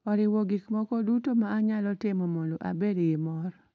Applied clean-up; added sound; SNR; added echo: none; none; none; none.